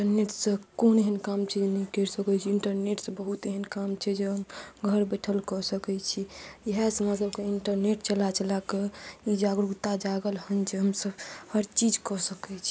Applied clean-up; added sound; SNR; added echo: none; none; none; none.